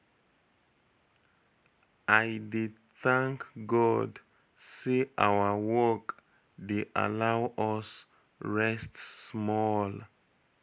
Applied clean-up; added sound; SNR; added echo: none; none; none; none.